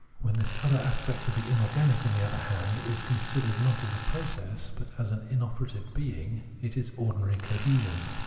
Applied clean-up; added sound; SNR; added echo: none; Tools; 13 dB; reverberation time 2.1 s.